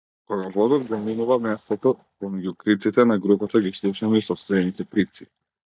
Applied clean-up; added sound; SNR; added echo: neural mask model DeepFilterNet 3.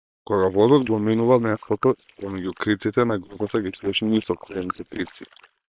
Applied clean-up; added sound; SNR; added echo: neural separator model SepFormer WHAM!.